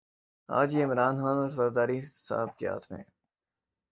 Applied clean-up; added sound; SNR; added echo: neural mask model DeepFilterNet 3.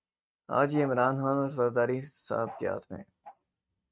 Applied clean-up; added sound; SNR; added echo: neural mask model RNNoise.